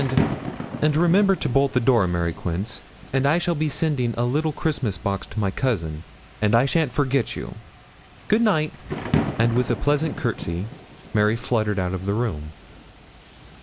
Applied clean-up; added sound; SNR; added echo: none; Thunder / Rain; 10 dB; none.